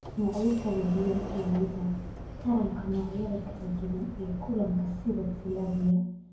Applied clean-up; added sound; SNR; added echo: none; Sliding door; 10 dB; reverberation time 0.9 s.